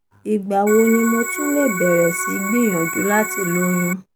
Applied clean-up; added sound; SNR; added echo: none; Organ; 6 dB; none.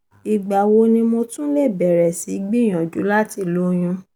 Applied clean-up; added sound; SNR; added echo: none; none; none; none.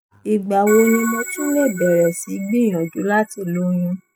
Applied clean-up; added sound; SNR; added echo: classical method spectral subtraction.